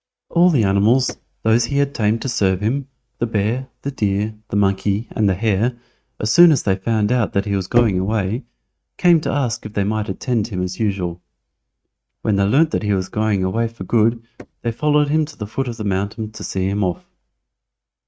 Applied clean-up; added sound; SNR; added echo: neural mask model RNNoise.